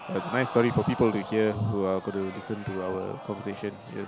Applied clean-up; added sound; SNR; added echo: none; Crowd; 12 dB; none.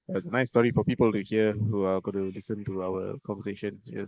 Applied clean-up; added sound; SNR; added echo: neural mask model Resemble Enhance denoiser.